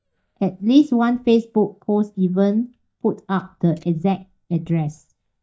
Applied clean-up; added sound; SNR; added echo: neural mask model DeepFilterNet 3.